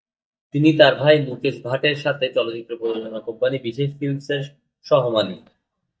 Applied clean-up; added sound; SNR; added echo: neural mask model DeepFilterNet 3.